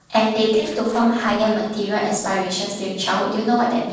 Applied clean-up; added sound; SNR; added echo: neural separator model SepFormer DNS4.